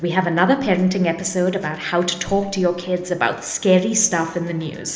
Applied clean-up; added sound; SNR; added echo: none; none; none; reverberation time 0.8 s.